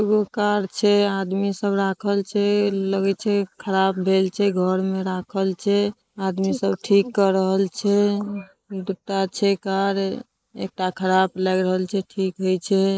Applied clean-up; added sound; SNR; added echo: neural mask model Resemble Enhance denoiser.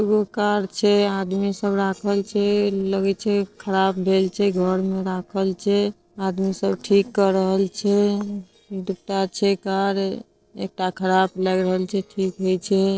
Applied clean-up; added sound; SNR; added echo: neural separator model SepFormer DNS4.